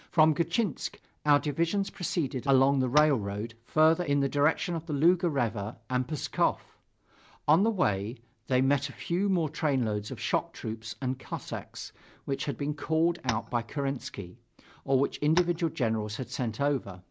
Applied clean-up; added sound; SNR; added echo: none; Tap; 9 dB; none.